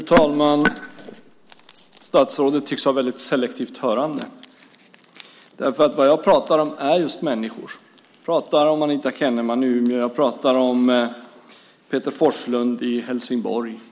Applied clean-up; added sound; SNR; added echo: none; none; none; none.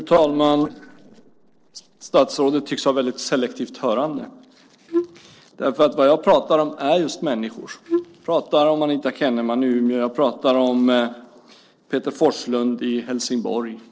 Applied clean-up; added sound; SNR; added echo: neural separator model SepFormer DNS4.